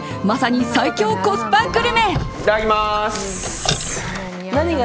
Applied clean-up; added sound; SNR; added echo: none; Squeak; 8 dB; none.